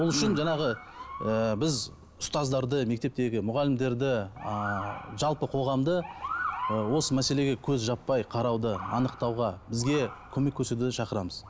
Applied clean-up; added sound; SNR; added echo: none; Motor vehicle (road) / Siren; 12 dB; none.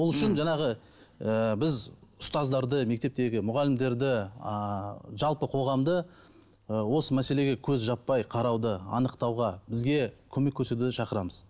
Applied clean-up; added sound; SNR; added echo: none; none; none; none.